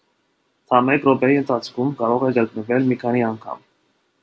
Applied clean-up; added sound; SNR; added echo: none; none; none; none.